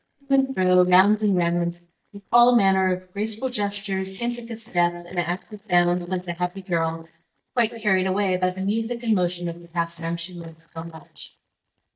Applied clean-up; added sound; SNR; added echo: neural mask model DeepFilterNet 3.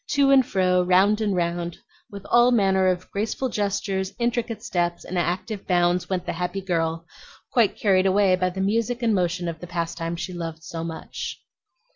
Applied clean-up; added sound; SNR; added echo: none; none; none; none.